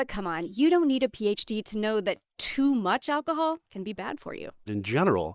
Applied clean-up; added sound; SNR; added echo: neural mask model Resemble Enhance denoiser.